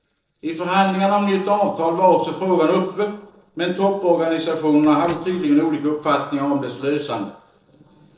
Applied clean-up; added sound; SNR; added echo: neural separator model SepFormer DNS4.